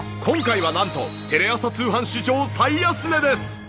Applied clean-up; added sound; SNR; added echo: none; none; none; none.